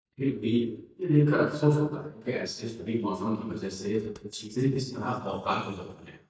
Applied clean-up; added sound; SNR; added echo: neural mask model DeepFilterNet 3.